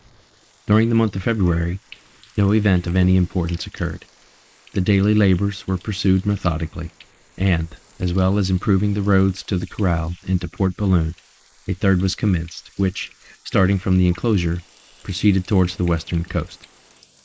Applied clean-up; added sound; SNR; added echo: neural mask model Resemble Enhance denoiser.